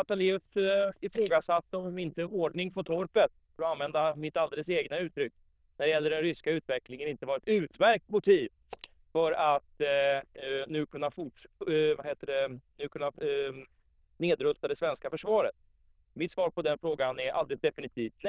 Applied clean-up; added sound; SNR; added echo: neural diffusion model UNIVERSE++.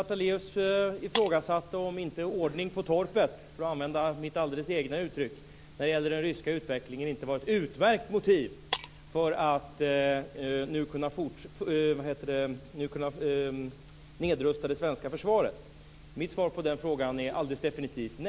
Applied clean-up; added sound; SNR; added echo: none; Shatter; 15 dB; none.